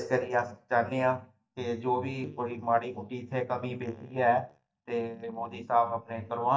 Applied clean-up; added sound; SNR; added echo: neural mask model DeepFilterNet 3.